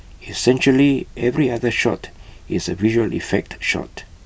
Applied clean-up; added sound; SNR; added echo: none; none; none; none.